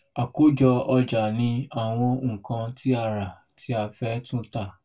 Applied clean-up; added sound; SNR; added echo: none; none; none; reverberation time 0.1 s.